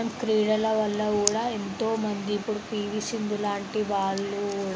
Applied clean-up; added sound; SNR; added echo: none; none; none; none.